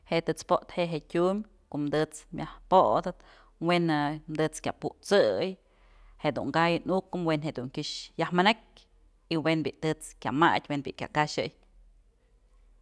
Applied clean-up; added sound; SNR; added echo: none; none; none; none.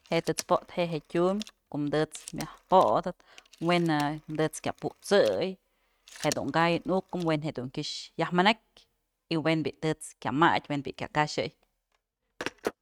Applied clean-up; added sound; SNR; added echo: neural mask model RNNoise.